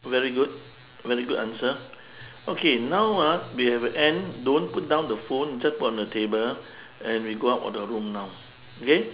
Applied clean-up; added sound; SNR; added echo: none; none; none; none.